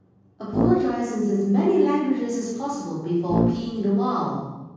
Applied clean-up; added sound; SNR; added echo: none; Brass instrument; 2 dB; reverberation time 1.3 s.